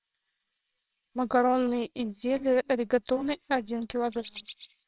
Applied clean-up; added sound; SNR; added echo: neural separator model SepFormer WHAMR!.